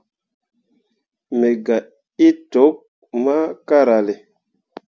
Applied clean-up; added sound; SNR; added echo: none; none; none; none.